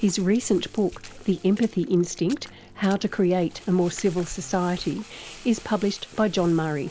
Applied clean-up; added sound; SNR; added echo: none; Crumpling, crinkling + Water / Splash, splatter; 20 dB; none.